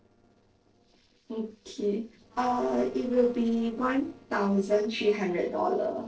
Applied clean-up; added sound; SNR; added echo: neural separator model SepFormer DNS4.